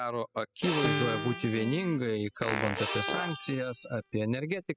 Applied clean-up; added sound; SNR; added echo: classical method spectral subtraction.